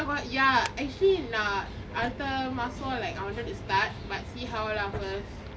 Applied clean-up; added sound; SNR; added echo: none; Drawer open or close + Wood; 18 dB; none.